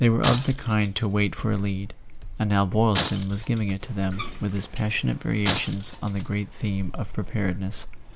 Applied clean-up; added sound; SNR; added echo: none; Shatter + Bathtub (filling or washing); 8 dB; none.